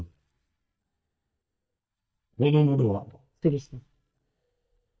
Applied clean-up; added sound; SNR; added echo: neural mask model DeepFilterNet 3.